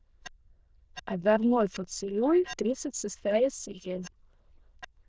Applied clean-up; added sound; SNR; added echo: neural diffusion model UNIVERSE++.